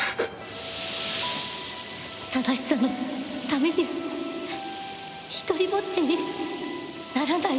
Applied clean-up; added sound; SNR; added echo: none; none; none; none.